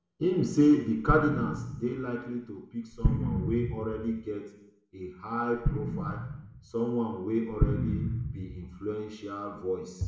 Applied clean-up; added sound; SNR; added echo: none; Explosion; 2 dB; reverberation time 0.7 s.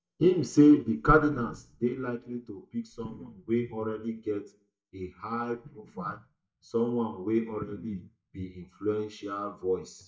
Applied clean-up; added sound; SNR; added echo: neural mask model DeepFilterNet 3.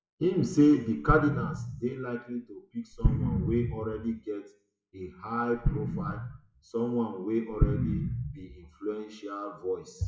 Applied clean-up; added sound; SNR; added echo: classical method WPE with log-MMSE.